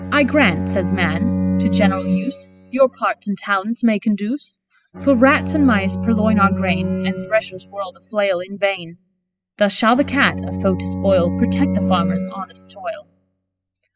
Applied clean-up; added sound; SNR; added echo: classical method spectral subtraction.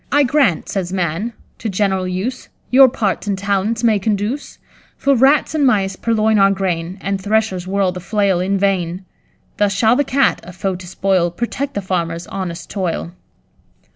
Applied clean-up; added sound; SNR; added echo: none; none; none; none.